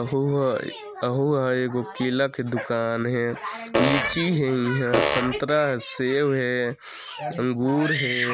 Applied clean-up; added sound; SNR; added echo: none; Fart; -1 dB; none.